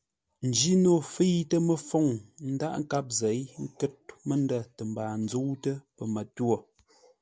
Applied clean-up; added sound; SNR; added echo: none; none; none; none.